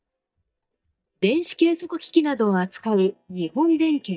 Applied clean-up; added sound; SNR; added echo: neural mask model DeepFilterNet 3.